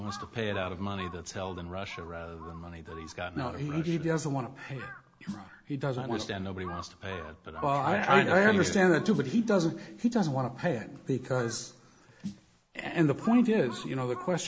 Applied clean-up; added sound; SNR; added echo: none; Crow + Snare drum; 18 dB; none.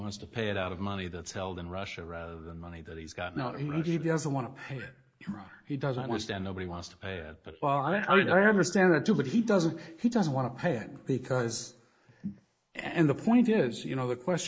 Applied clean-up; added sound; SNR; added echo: neural mask model Resemble Enhance denoiser.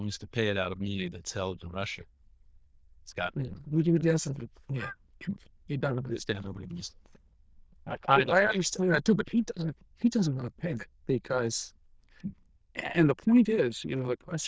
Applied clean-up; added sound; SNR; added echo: neural diffusion model UNIVERSE++.